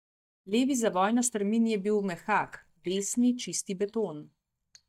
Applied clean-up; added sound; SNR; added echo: neural mask model DeepFilterNet 3.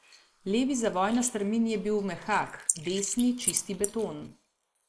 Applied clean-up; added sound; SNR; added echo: neural mask model Resemble Enhance denoiser.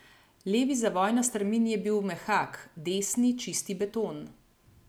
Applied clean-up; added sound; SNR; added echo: none; none; none; none.